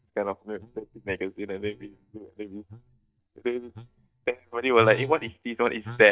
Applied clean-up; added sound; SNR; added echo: neural mask model DeepFilterNet 3.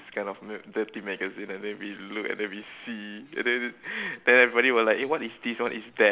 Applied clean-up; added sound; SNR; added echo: none; none; none; none.